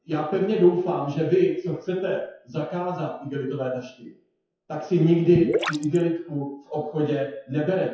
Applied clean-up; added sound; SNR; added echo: classical method WPE with log-MMSE.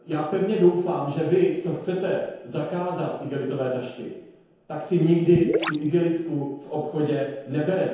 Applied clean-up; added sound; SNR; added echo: none; Gurgling / Liquid; 4 dB; reverberation time 0.9 s.